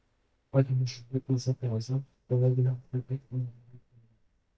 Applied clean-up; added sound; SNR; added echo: neural mask model DeepFilterNet 3.